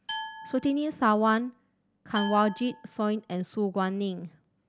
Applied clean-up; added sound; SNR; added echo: none; Glass; 14 dB; none.